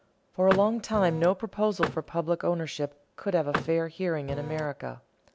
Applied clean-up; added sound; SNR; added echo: none; Vehicle + Printer; 8 dB; none.